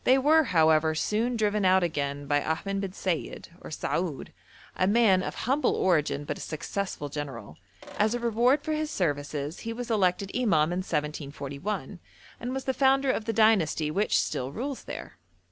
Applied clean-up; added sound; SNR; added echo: none; Sink (filling or washing); 19 dB; none.